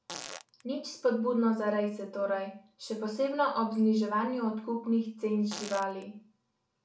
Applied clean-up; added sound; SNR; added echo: none; Fart; 14 dB; reverberation time 0.3 s.